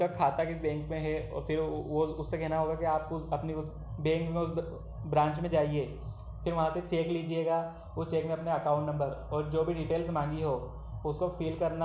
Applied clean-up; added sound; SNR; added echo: none; none; none; none.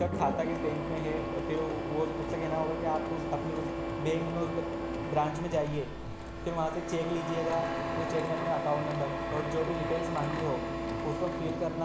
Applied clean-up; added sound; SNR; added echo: none; Printer; 1 dB; none.